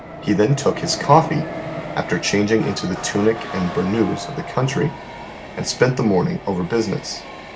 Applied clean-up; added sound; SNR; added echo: none; Train + Motor vehicle (road) / Siren; 11 dB; none.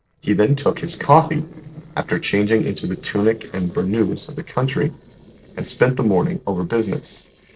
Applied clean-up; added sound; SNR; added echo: neural separator model SepFormer DNS4.